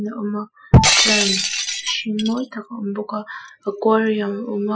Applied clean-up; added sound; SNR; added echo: classical method Wiener filter.